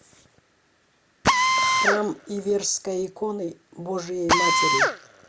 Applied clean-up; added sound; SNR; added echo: none; Drill; -4 dB; none.